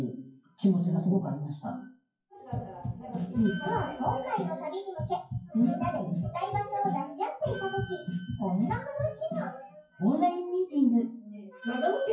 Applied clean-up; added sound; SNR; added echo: classical method WPE with log-MMSE.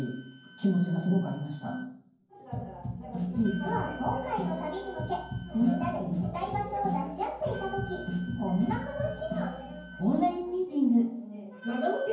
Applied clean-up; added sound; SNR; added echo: none; Wind instrument, woodwind instrument; 20 dB; reverberation time 0.9 s.